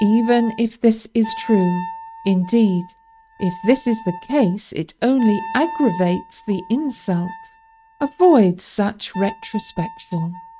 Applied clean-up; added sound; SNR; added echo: neural mask model RNNoise.